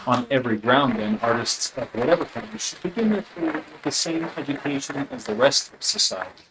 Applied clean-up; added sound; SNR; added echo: neural mask model RNNoise.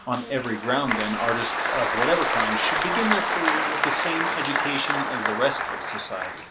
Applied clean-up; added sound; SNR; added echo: none; Applause; -2 dB; none.